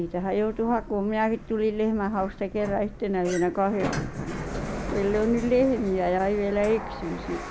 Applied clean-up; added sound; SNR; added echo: none; Sliding door; 10 dB; none.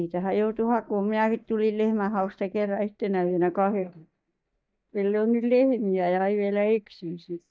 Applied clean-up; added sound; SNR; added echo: neural mask model DeepFilterNet 3.